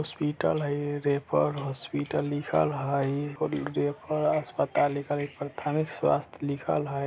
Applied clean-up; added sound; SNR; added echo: none; none; none; none.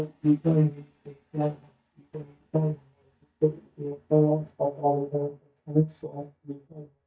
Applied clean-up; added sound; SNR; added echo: neural mask model DeepFilterNet 3.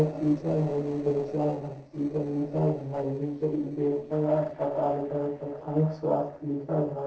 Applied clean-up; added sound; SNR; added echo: neural separator model SepFormer DNS4.